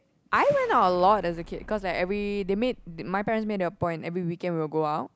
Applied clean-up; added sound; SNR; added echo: none; Explosion; 20 dB; none.